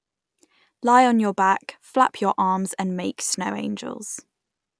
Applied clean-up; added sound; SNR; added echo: none; none; none; none.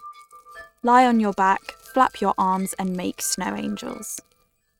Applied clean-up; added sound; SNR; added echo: neural mask model RNNoise.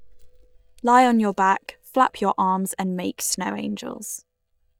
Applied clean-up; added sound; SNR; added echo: neural mask model DeepFilterNet 3.